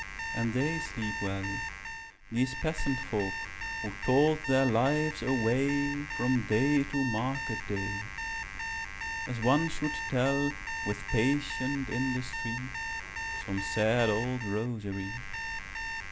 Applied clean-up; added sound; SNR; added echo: none; Alarm; 6 dB; none.